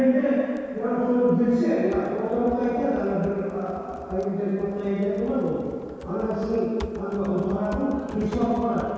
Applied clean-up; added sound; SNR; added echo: none; Typing; 18 dB; reverberation time 2.0 s.